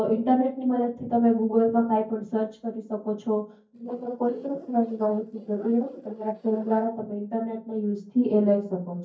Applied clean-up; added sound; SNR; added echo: neural mask model DeepFilterNet 3.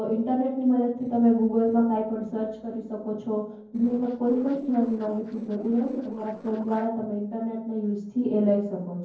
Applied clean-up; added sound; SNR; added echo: neural separator model SepFormer DNS4.